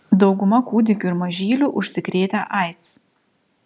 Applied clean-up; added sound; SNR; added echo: none; none; none; none.